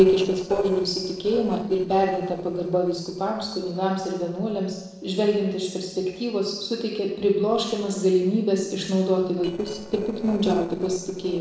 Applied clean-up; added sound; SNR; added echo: neural separator model SepFormer DNS4.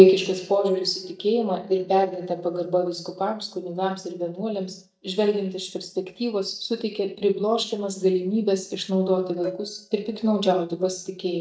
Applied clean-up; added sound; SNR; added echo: neural mask model DeepFilterNet 3.